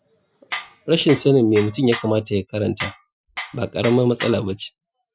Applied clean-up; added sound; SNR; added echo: classical method Wiener filter.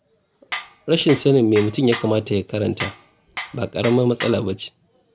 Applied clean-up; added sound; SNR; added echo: none; Tools; 12 dB; none.